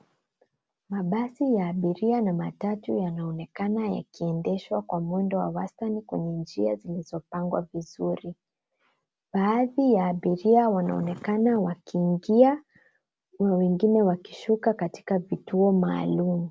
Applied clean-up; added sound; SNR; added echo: none; none; none; none.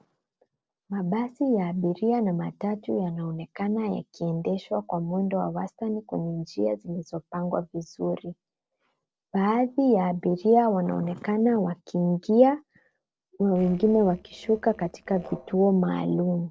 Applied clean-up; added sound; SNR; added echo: neural separator model SepFormer DNS4.